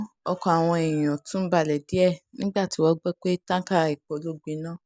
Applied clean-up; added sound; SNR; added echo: none; none; none; none.